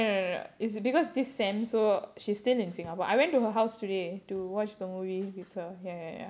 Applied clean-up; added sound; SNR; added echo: none; none; none; none.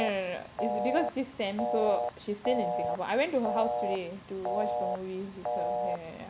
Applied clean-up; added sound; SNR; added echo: none; Telephone; 1 dB; none.